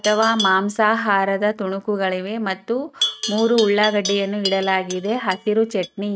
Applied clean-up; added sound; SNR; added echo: neural mask model RNNoise.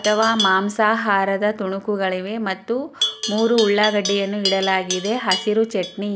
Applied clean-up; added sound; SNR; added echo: none; Livestock, farm animals, working animals; 9 dB; none.